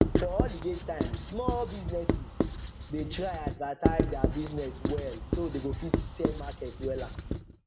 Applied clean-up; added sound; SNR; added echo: none; Writing; -4 dB; none.